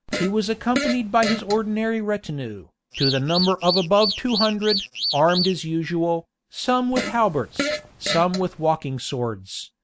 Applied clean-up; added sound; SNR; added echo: none; Alarm / Car + Fart; 5 dB; none.